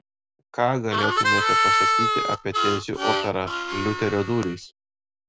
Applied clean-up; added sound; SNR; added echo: none; Harmonica; -4 dB; none.